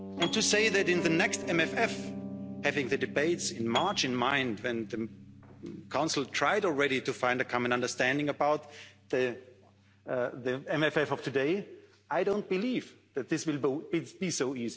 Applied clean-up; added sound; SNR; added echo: none; Piano + Piano; 12 dB; none.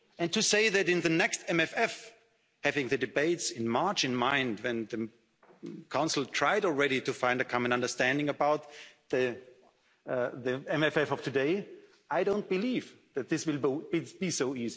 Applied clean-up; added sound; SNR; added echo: none; none; none; none.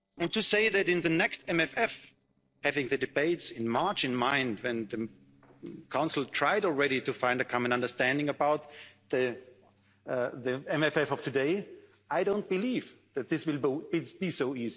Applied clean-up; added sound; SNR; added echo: neural separator model SepFormer DNS4.